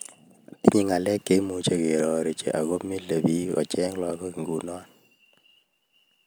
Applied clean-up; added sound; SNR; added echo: none; none; none; none.